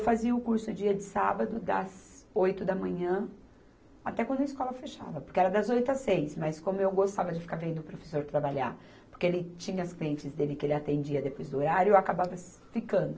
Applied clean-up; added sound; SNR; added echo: none; none; none; none.